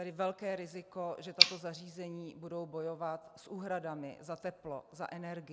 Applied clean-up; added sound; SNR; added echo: none; Tick; -2 dB; none.